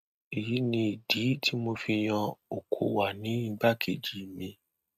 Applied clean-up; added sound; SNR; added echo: neural mask model RNNoise.